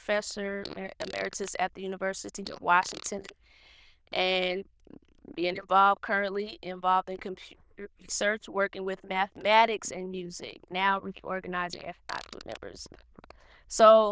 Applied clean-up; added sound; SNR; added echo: neural diffusion model UNIVERSE++.